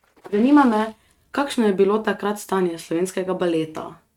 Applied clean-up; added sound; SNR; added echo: neural mask model RNNoise.